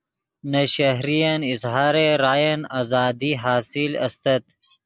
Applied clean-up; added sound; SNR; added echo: none; none; none; none.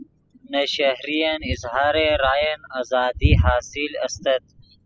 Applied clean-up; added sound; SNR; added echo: classical method spectral subtraction.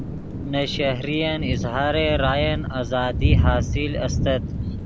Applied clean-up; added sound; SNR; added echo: none; Thunder / Rain; -1 dB; none.